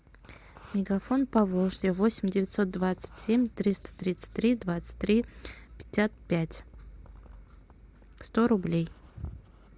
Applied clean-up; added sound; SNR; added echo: none; none; none; none.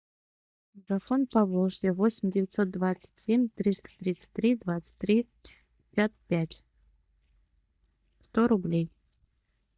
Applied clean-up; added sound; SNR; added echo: neural mask model DeepFilterNet 3.